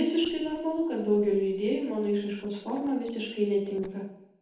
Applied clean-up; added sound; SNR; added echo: neural separator model SepFormer DNS4.